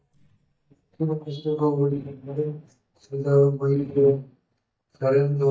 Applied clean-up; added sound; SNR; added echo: neural mask model DeepFilterNet 3.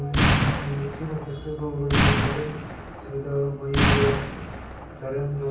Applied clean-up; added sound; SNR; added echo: none; Explosion; -3 dB; reverberation time 0.6 s.